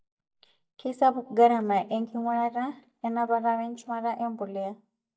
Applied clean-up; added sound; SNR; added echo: neural mask model DeepFilterNet 3.